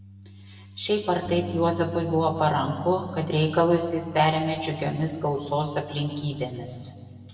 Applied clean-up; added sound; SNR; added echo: none; Bass guitar; 14 dB; reverberation time 1.7 s.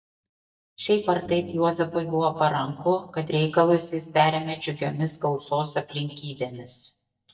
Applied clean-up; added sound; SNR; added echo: neural mask model DeepFilterNet 3.